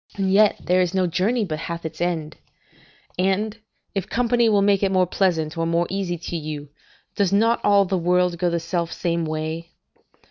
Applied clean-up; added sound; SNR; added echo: none; none; none; none.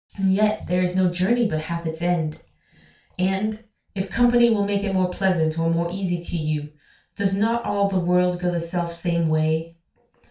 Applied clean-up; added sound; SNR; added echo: none; none; none; reverberation time 0.3 s.